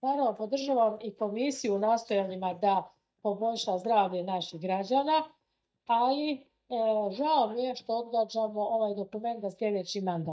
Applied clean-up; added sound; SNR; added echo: neural mask model DeepFilterNet 3.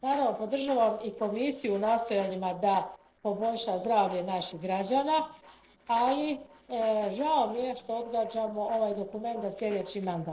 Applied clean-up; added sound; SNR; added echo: neural separator model SepFormer DNS4.